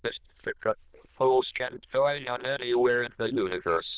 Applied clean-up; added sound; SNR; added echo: neural diffusion model UNIVERSE++.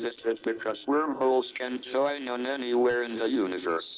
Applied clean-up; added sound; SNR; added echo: neural separator model SepFormer DNS4.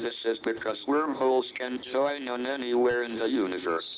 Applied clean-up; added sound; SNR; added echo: none; none; none; none.